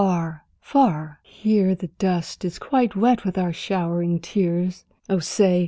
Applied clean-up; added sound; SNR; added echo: none; none; none; none.